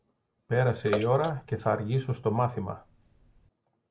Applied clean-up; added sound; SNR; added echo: none; Bathtub (filling or washing) / Water / Splash, splatter; 12 dB; none.